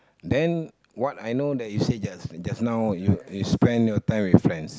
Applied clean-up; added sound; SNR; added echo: none; none; none; none.